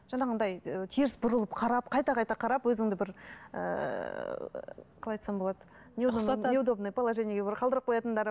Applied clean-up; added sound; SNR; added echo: none; none; none; none.